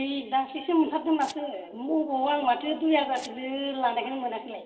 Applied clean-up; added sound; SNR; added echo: neural separator model SepFormer DNS4.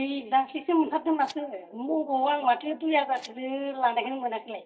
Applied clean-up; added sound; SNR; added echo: neural mask model DeepFilterNet 3.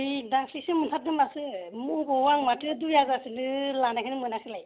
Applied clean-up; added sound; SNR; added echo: none; none; none; none.